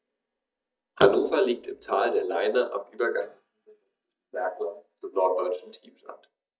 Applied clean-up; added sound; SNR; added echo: neural mask model DeepFilterNet 3.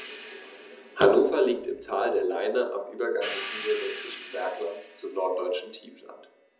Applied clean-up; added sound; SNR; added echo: none; Hi-hat; 15 dB; reverberation time 1.2 s.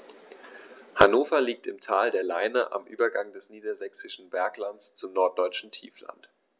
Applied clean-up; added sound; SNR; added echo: none; none; none; none.